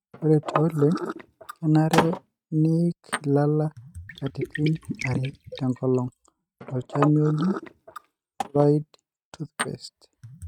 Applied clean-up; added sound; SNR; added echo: neural mask model RNNoise.